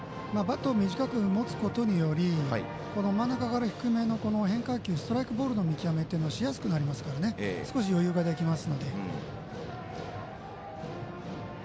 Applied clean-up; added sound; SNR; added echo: none; none; none; none.